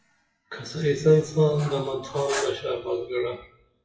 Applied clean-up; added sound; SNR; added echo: classical method WPE with log-MMSE.